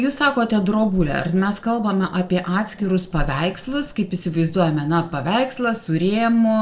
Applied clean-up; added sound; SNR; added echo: neural separator model SepFormer DNS4.